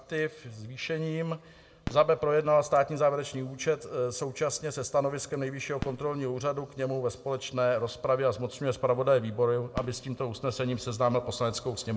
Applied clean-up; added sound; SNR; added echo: none; Fireworks; 20 dB; reverberation time 0.8 s.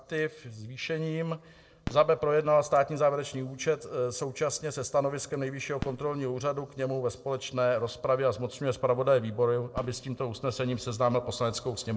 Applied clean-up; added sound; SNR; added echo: neural separator model SepFormer DNS4.